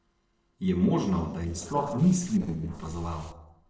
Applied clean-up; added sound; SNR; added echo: neural separator model SepFormer DNS4.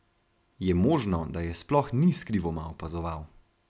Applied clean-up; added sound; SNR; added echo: none; none; none; none.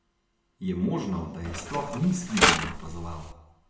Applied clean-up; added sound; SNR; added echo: none; Mechanisms; -4 dB; reverberation time 1.0 s.